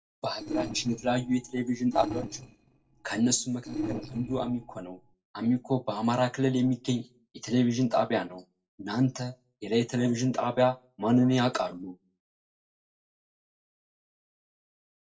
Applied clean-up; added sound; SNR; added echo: neural separator model SepFormer DNS4.